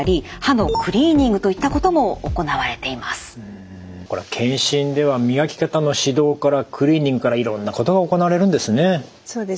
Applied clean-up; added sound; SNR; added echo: none; none; none; none.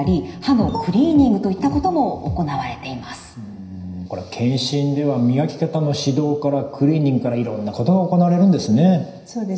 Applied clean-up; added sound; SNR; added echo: none; none; none; reverberation time 0.9 s.